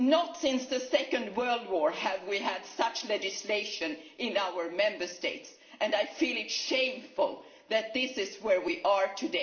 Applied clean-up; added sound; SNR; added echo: none; none; none; reverberation time 1.1 s.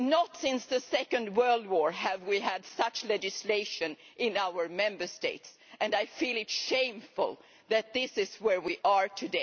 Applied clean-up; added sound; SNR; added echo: none; none; none; none.